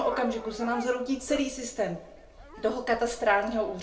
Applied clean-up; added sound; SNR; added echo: none; Dog; 13 dB; reverberation time 0.3 s.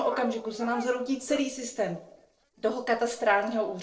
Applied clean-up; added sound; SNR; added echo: neural separator model SepFormer DNS4.